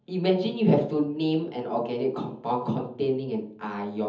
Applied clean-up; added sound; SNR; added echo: none; none; none; reverberation time 0.7 s.